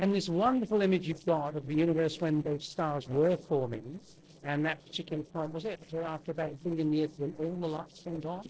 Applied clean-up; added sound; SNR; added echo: neural separator model SepFormer DNS4.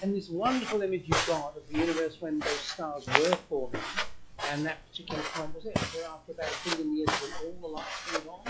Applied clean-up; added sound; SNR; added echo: classical method log-MMSE.